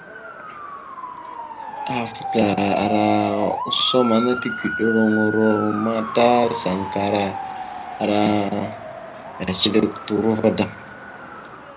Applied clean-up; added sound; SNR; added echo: none; Motor vehicle (road) / Siren; 8 dB; reverberation time 0.4 s.